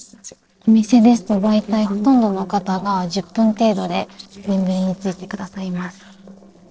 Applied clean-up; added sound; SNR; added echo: neural separator model SepFormer DNS4.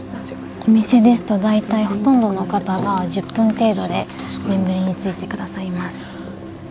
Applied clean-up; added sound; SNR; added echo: none; none; none; none.